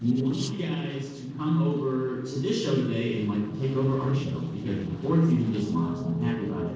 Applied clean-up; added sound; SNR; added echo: neural separator model SepFormer DNS4.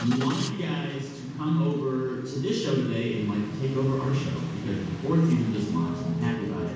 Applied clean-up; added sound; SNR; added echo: none; Engine starting; 15 dB; reverberation time 1.2 s.